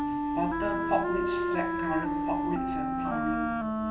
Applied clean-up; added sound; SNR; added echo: none; Wind instrument, woodwind instrument; -4 dB; reverberation time 2.7 s.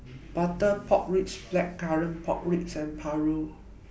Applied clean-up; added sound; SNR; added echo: none; none; none; none.